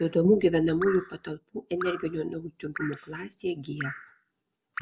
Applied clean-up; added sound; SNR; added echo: none; Drip; 14 dB; none.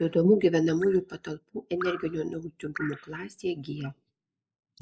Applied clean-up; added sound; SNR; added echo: neural mask model Resemble Enhance denoiser.